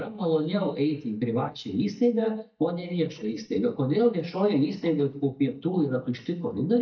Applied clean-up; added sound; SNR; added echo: neural mask model DeepFilterNet 3.